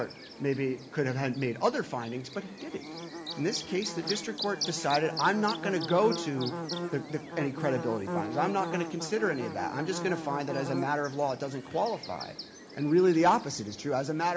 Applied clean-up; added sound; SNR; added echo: none; Buzz / Bird; 9 dB; none.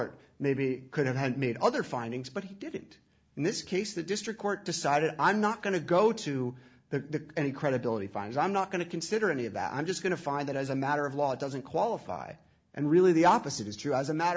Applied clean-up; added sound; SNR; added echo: none; none; none; none.